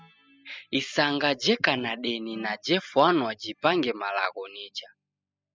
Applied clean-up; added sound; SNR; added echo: classical method spectral subtraction.